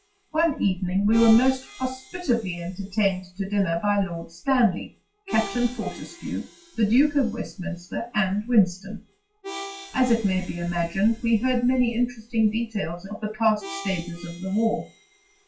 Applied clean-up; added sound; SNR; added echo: classical method WPE with log-MMSE.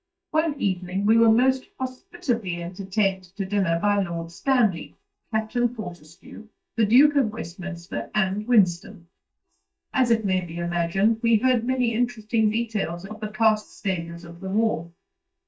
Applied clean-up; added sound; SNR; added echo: neural mask model DeepFilterNet 3.